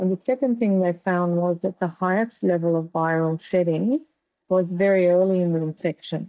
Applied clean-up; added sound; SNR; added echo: neural mask model DeepFilterNet 3.